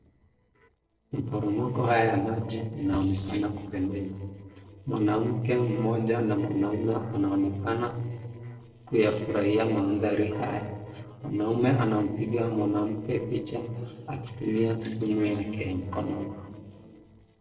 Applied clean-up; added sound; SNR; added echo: neural separator model SepFormer DNS4.